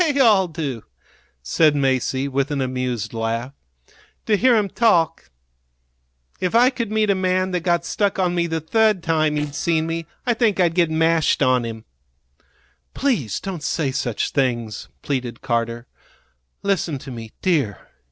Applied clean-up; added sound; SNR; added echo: neural separator model SepFormer DNS4.